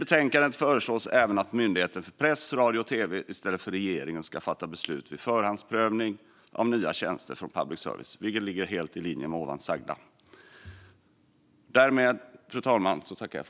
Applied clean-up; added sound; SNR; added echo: none; none; none; none.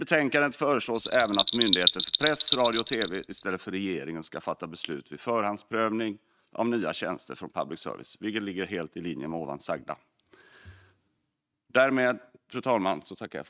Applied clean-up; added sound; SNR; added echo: neural mask model RNNoise.